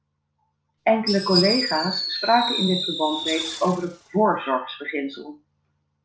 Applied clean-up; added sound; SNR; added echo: none; Fireworks; 4 dB; none.